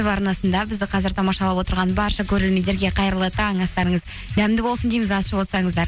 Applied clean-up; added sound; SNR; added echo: none; none; none; none.